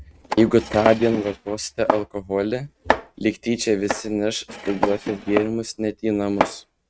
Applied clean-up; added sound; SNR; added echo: neural mask model RNNoise.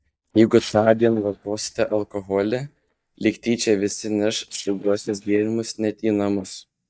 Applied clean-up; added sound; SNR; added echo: neural mask model DeepFilterNet 3.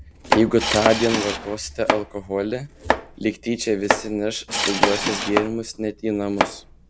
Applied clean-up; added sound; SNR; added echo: none; Subway, metro, underground / Engine + Domestic sounds, home sounds; 2 dB; none.